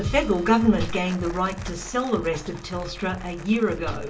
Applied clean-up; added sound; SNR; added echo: none; Crumpling, crinkling; 19 dB; reverberation time 0.2 s.